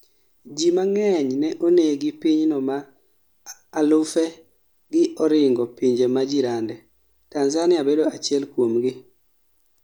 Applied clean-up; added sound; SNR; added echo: none; none; none; none.